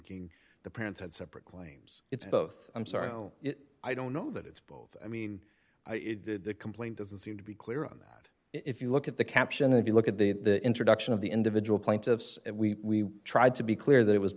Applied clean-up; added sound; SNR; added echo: none; none; none; none.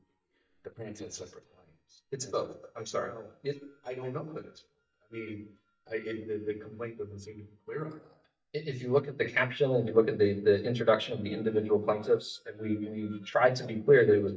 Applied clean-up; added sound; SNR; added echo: neural mask model DeepFilterNet 3.